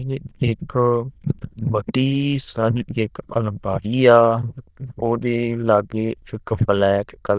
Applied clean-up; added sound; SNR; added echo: neural diffusion model UNIVERSE++.